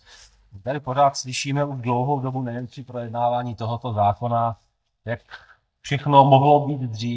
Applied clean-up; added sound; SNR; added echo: neural mask model DeepFilterNet 3.